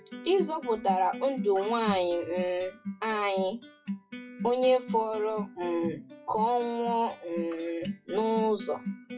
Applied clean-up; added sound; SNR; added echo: classical method WPE with log-MMSE.